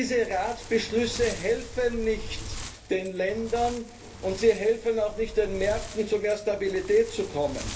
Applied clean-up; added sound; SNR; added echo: none; Wind; 12 dB; reverberation time 0.3 s.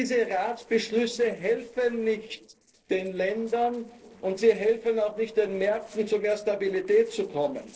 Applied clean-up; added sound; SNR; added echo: neural separator model SepFormer DNS4.